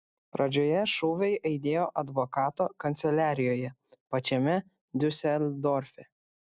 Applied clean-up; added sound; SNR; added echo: none; none; none; none.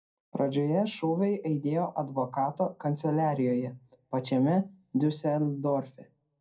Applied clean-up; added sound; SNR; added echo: none; none; none; reverberation time 0.2 s.